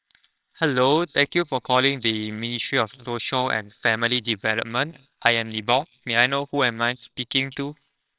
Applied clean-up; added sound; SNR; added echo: neural separator model SepFormer WHAMR!.